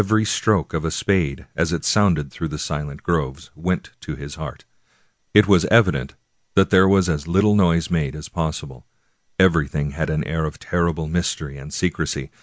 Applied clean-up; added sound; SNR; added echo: none; none; none; none.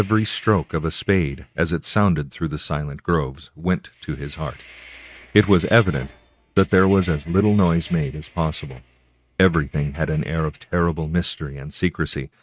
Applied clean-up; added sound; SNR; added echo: neural mask model RNNoise.